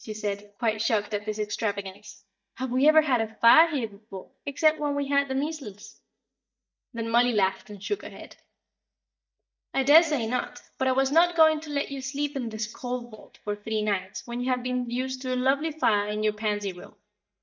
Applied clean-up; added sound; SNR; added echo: neural mask model DeepFilterNet 3.